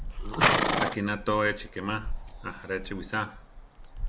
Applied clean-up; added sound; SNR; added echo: none; Livestock, farm animals, working animals; -2 dB; none.